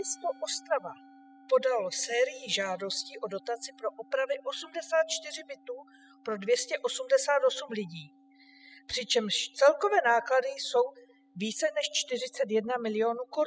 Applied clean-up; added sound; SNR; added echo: classical method spectral subtraction.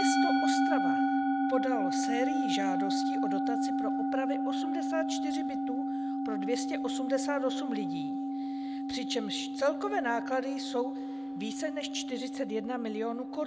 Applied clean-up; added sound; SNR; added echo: none; Musical instrument; -4 dB; none.